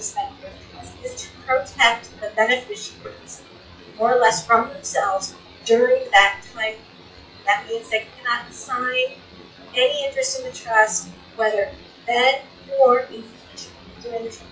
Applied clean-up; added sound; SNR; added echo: classical method WPE with log-MMSE.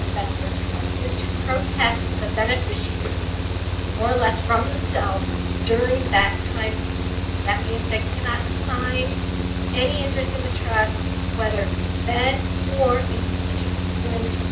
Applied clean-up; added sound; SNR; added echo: none; Mechanical fan; -2 dB; reverberation time 0.4 s.